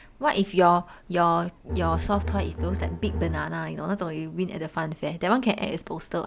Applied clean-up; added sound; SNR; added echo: none; Bowed string instrument; 3 dB; none.